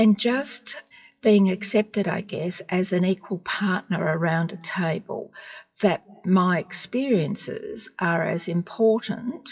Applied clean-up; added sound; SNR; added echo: classical method WPE with log-MMSE.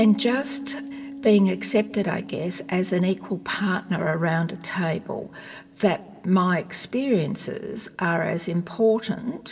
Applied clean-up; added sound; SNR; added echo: none; Piano; 17 dB; reverberation time 1.9 s.